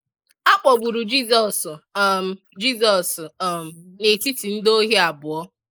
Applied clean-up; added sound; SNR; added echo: neural mask model Resemble Enhance denoiser.